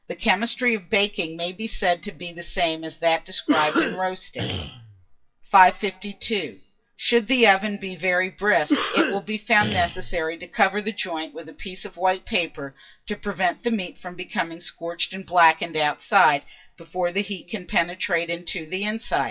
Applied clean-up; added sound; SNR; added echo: classical method WPE with log-MMSE.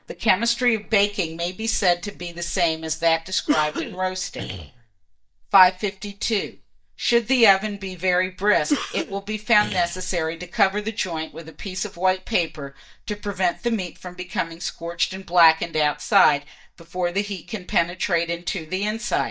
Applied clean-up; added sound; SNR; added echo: neural mask model DeepFilterNet 3.